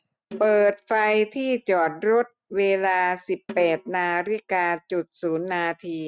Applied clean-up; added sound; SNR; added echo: neural mask model RNNoise.